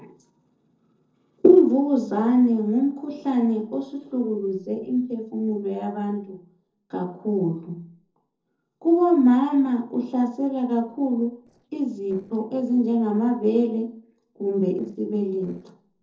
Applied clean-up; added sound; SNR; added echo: neural separator model SepFormer DNS4.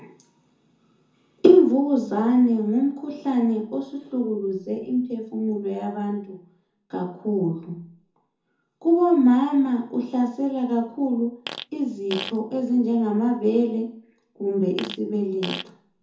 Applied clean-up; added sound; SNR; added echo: none; Fart; 13 dB; reverberation time 0.6 s.